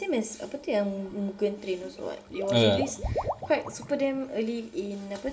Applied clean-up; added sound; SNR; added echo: none; Water / Liquid; 10 dB; reverberation time 1.3 s.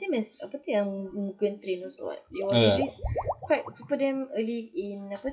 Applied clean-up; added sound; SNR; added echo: classical method WPE with log-MMSE.